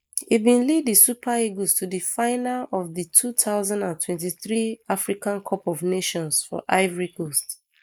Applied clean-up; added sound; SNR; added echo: neural mask model Resemble Enhance denoiser.